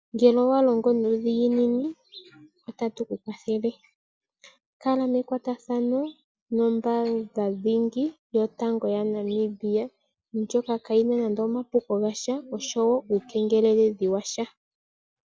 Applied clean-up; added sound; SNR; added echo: none; none; none; none.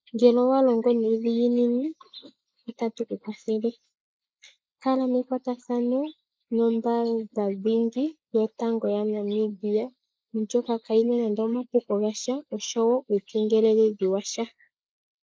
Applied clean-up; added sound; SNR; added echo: neural mask model Resemble Enhance denoiser.